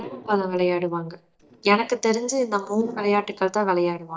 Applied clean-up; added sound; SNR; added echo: neural mask model DeepFilterNet 3.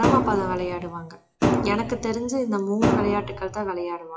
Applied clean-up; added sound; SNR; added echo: classical method WPE with log-MMSE.